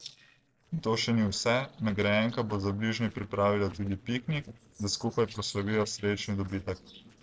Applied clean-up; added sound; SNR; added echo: neural separator model SepFormer DNS4.